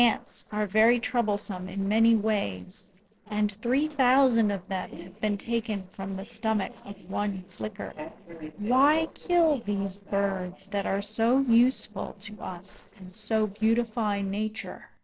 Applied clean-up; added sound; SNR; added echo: neural separator model SepFormer DNS4.